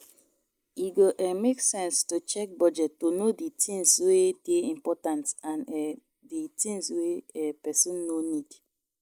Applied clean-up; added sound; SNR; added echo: neural mask model Resemble Enhance denoiser.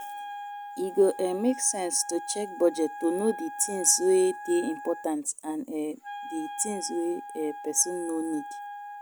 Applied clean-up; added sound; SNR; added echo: none; Wind instrument, woodwind instrument; 11 dB; none.